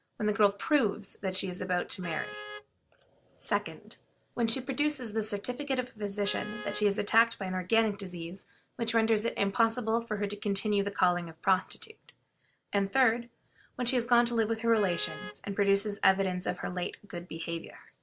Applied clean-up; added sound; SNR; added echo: none; Vehicle horn, car horn, honking; 18 dB; none.